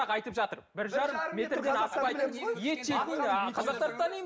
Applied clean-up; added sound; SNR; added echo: none; none; none; none.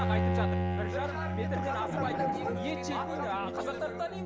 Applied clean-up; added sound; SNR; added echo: none; Bowed string instrument; -4 dB; none.